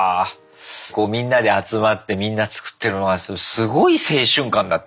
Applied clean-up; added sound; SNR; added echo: none; none; none; none.